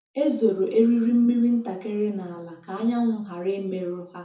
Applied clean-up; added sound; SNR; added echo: none; none; none; reverberation time 0.6 s.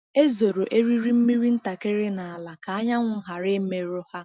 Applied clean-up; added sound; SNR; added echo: none; none; none; none.